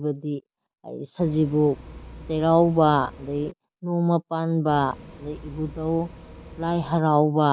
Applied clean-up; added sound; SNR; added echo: none; Bus; 18 dB; none.